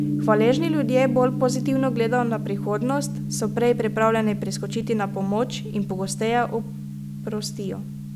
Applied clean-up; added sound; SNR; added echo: none; Gong; 4 dB; none.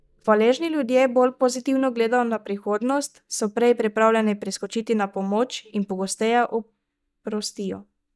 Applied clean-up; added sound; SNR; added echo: neural mask model DeepFilterNet 3.